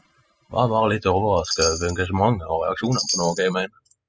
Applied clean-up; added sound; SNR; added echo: classical method spectral subtraction.